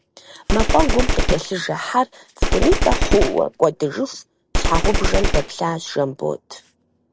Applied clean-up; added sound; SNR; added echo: none; Gunshot, gunfire; -2 dB; none.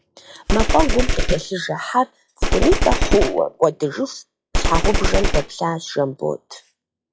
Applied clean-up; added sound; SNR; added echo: classical method log-MMSE.